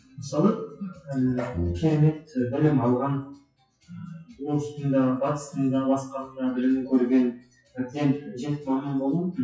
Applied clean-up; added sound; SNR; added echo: classical method WPE with log-MMSE.